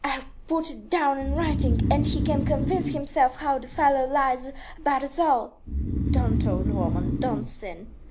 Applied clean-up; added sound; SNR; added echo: none; Breathing; 1 dB; none.